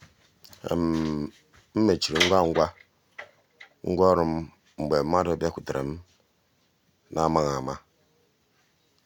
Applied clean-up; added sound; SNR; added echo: none; none; none; none.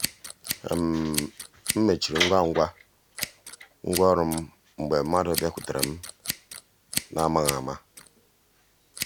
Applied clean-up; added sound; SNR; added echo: none; Scissors; 9 dB; none.